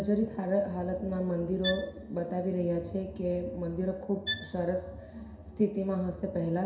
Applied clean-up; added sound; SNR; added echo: none; Bowed string instrument; 8 dB; reverberation time 0.7 s.